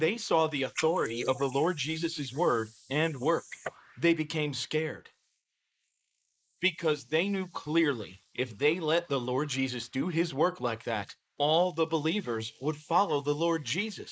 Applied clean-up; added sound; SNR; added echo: neural mask model Resemble Enhance denoiser.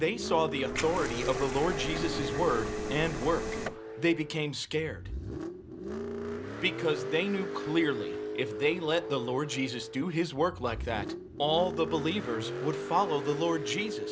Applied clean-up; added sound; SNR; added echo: none; Car + Liquid; 5 dB; none.